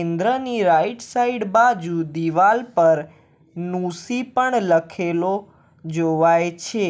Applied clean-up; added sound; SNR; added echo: none; none; none; none.